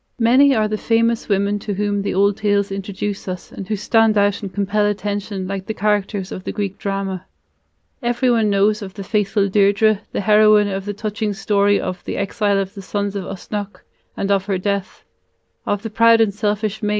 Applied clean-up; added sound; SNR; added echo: none; none; none; none.